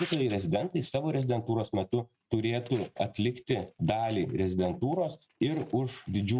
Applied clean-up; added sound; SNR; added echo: neural mask model RNNoise.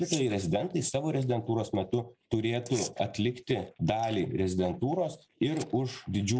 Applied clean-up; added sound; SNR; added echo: neural mask model Resemble Enhance denoiser.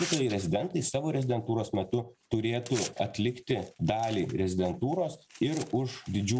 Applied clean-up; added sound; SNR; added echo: none; Tearing; 16 dB; none.